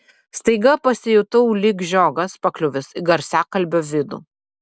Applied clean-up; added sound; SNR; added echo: none; none; none; none.